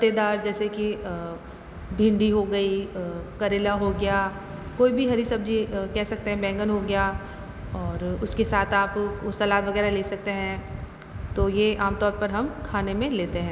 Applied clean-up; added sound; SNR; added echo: none; none; none; none.